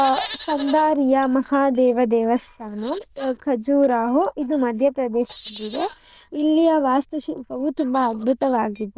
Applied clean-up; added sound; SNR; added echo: neural diffusion model UNIVERSE++.